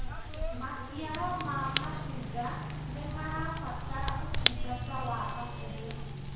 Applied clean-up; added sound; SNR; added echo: none; Fire / Rain; -4 dB; reverberation time 1.0 s.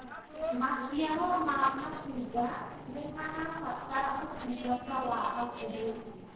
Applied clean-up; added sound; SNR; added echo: neural separator model SepFormer DNS4.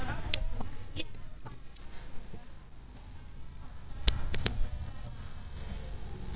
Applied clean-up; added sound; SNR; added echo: neural mask model DeepFilterNet 3.